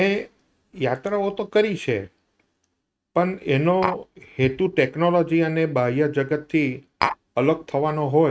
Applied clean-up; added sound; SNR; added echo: neural mask model RNNoise.